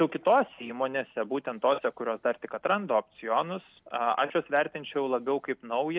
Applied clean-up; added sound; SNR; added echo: none; none; none; none.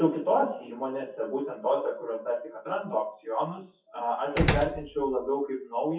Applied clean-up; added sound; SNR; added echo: classical method WPE with log-MMSE.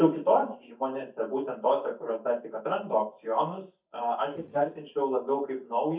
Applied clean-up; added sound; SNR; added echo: neural mask model DeepFilterNet 3.